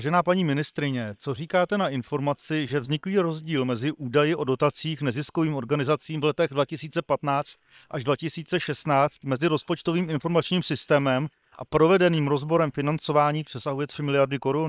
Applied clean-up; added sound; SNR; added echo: neural separator model SepFormer WHAM!.